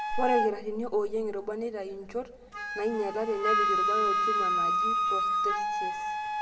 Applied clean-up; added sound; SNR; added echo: none; Wind instrument, woodwind instrument; -3 dB; reverberation time 1.0 s.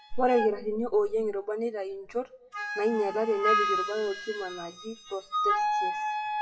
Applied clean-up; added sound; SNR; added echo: classical method WPE with log-MMSE.